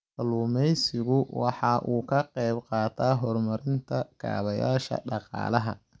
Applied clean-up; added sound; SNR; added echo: none; none; none; none.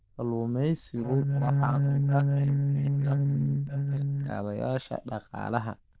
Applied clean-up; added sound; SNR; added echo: neural diffusion model UNIVERSE++.